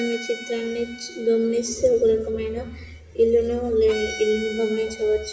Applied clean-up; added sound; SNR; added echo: none; Bowed string instrument; 16 dB; reverberation time 0.8 s.